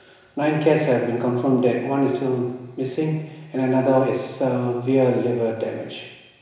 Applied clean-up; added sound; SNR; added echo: none; none; none; reverberation time 1.0 s.